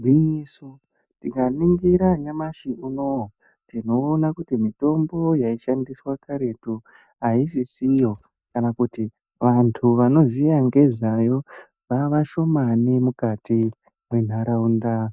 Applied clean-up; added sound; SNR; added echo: neural mask model DeepFilterNet 3.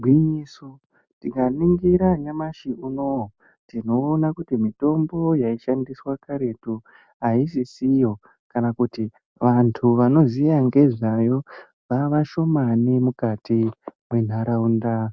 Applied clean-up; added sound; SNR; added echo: none; none; none; none.